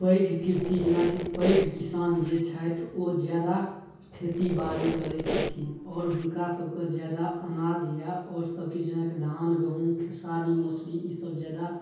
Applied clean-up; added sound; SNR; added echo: none; Squeak; 6 dB; reverberation time 0.6 s.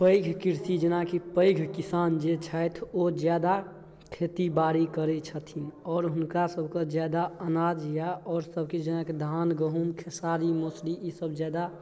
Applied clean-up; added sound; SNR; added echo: none; none; none; none.